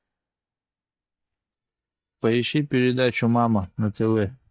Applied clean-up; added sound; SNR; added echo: neural mask model DeepFilterNet 3.